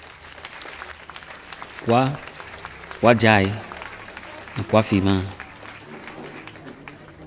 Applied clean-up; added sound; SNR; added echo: none; Applause / Crowd; 15 dB; none.